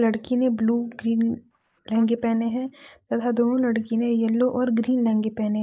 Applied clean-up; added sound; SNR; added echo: neural mask model Resemble Enhance denoiser.